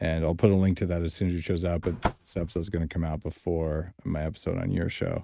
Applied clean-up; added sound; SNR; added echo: neural mask model RNNoise.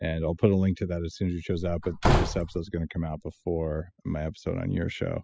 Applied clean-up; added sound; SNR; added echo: classical method spectral subtraction.